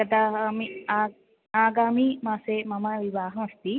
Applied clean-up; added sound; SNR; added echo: none; none; none; none.